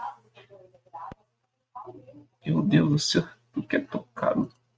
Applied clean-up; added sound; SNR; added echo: neural mask model RNNoise.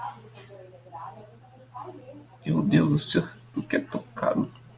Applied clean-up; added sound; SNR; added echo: none; none; none; none.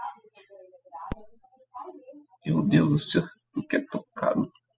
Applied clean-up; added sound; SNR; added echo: classical method spectral subtraction.